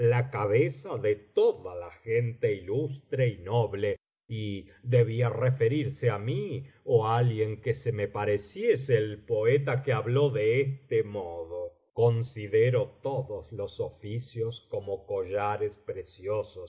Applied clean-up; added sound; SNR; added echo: none; none; none; none.